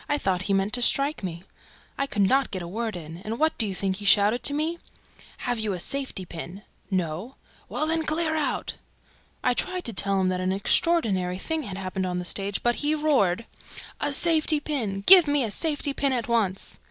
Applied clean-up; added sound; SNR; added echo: none; none; none; none.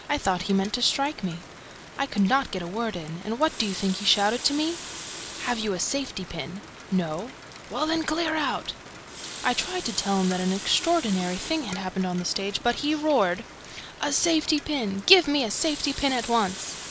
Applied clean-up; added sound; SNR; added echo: none; Water tap, faucet + Rain; 13 dB; none.